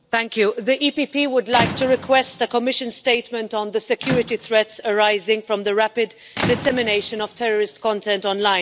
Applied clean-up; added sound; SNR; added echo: none; Squeak / Rattle / Slam; 12 dB; none.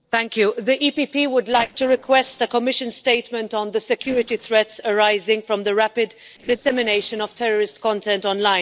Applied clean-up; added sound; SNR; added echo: neural separator model SepFormer DNS4.